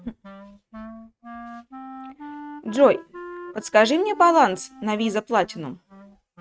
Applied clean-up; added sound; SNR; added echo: neural mask model RNNoise.